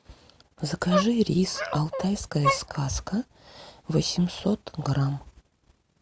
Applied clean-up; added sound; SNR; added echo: none; Dog; 5 dB; none.